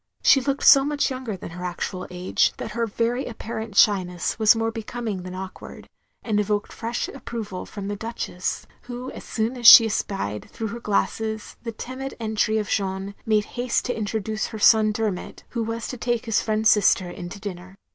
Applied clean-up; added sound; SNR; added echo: none; none; none; none.